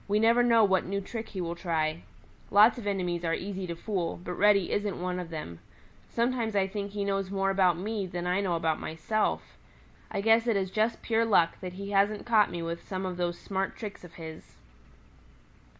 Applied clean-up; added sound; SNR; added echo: none; none; none; none.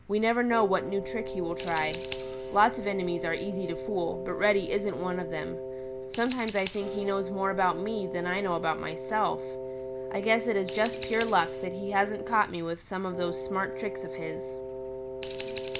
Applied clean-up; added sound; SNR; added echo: none; Scissors + Wind instrument, woodwind instrument; 5 dB; none.